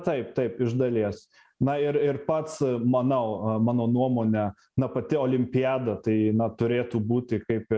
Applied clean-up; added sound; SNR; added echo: none; none; none; none.